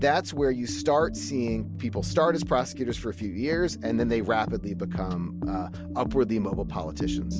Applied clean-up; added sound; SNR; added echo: none; none; none; none.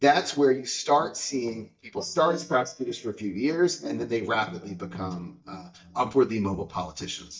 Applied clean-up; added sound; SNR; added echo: neural mask model DeepFilterNet 3.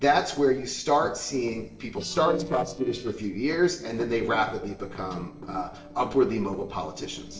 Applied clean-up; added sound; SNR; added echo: neural separator model SepFormer DNS4.